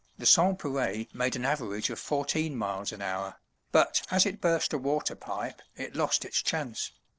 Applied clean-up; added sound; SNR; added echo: neural separator model SepFormer DNS4.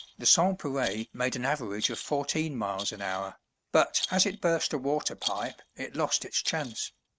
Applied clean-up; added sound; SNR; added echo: neural mask model RNNoise.